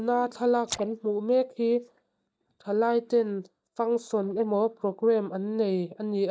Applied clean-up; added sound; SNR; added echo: neural mask model DeepFilterNet 3.